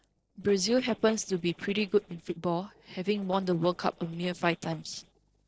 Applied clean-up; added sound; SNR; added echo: neural separator model SepFormer DNS4.